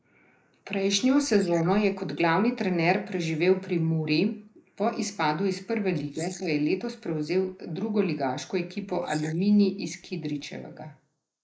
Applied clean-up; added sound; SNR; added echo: neural mask model Resemble Enhance denoiser.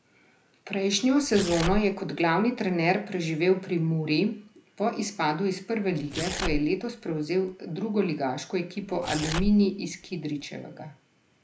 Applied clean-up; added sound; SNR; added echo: none; Tearing; 8 dB; none.